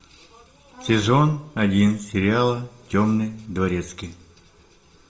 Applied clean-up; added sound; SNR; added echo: none; none; none; reverberation time 0.5 s.